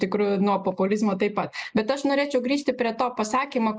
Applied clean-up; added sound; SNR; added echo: neural mask model Resemble Enhance denoiser.